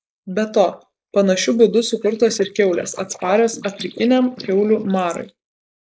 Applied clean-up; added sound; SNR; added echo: neural mask model Resemble Enhance denoiser.